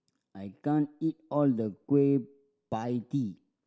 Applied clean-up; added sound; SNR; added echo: none; none; none; none.